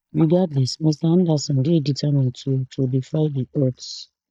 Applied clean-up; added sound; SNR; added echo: neural mask model DeepFilterNet 3.